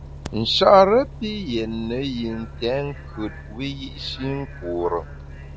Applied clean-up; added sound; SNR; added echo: none; Bus; 14 dB; none.